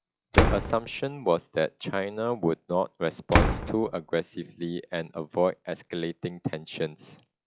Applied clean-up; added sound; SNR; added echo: classical method log-MMSE.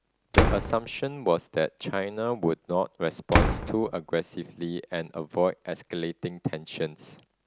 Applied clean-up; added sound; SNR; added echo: none; Slam; 1 dB; none.